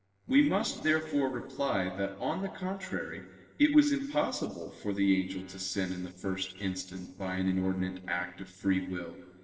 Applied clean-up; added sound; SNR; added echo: neural separator model SepFormer DNS4.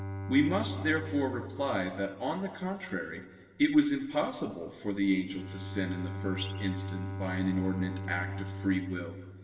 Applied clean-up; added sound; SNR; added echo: none; Bowed string instrument; 8 dB; reverberation time 2.5 s.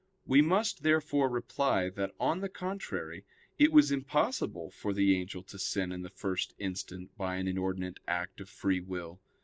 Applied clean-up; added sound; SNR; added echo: none; none; none; none.